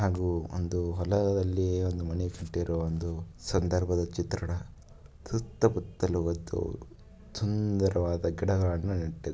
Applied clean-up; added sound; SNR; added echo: none; none; none; none.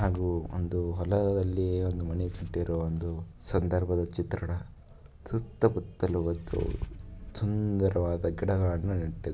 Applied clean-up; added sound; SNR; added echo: none; Idling / Engine starting / Car; 13 dB; none.